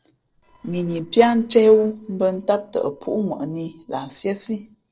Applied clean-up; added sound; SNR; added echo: neural separator model SepFormer DNS4.